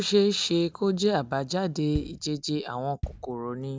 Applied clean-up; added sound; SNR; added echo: none; Bass drum; 11 dB; none.